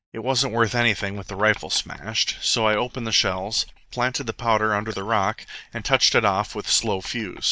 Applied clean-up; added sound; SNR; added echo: neural mask model DeepFilterNet 3.